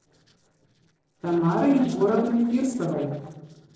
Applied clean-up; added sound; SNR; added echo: neural separator model SepFormer DNS4.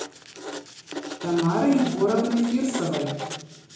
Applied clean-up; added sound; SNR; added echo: none; Writing; 11 dB; reverberation time 0.9 s.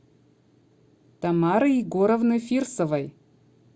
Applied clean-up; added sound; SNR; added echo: none; none; none; none.